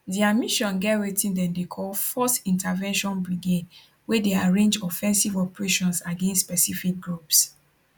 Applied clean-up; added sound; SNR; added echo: none; none; none; none.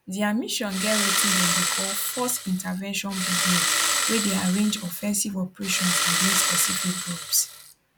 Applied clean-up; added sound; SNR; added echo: none; Engine starting; -1 dB; none.